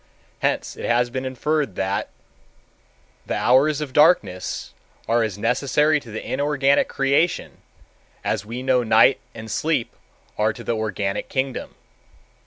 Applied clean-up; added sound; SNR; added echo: none; none; none; none.